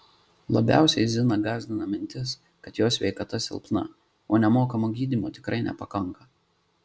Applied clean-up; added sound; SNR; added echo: none; none; none; none.